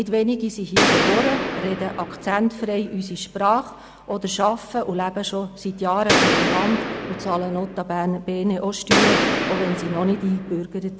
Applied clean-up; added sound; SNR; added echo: none; Gunshot, gunfire; -2 dB; none.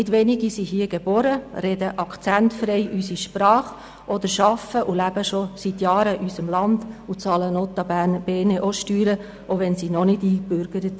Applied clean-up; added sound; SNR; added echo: none; none; none; none.